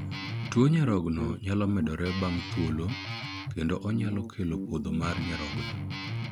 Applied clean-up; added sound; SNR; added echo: none; Guitar; 6 dB; none.